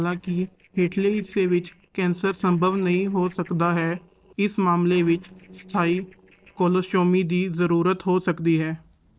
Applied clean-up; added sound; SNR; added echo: neural separator model SepFormer DNS4.